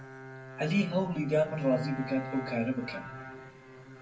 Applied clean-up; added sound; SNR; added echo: none; Bowed string instrument; 12 dB; reverberation time 0.2 s.